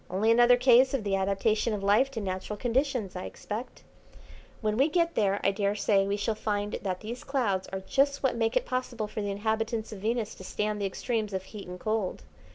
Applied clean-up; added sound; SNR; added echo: none; none; none; none.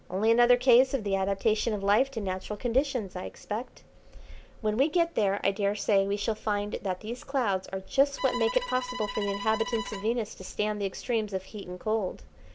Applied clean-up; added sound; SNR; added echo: none; Bowed string instrument; 10 dB; none.